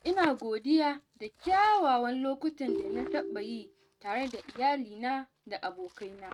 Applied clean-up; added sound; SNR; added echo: neural mask model RNNoise.